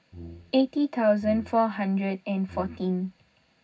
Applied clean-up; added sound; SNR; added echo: none; Brass instrument; 19 dB; reverberation time 0.4 s.